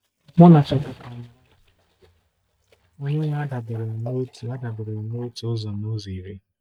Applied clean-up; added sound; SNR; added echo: neural mask model DeepFilterNet 3.